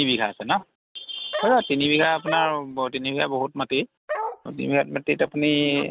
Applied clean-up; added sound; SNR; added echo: neural mask model RNNoise.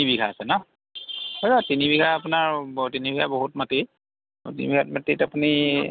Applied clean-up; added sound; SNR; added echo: none; none; none; none.